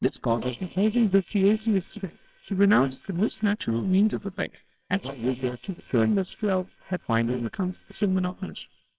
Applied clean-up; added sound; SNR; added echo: neural separator model SepFormer WHAMR!.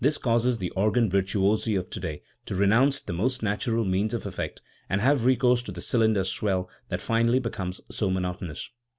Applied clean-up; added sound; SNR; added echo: none; none; none; none.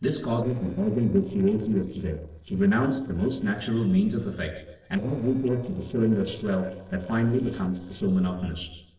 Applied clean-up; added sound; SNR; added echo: neural separator model SepFormer DNS4.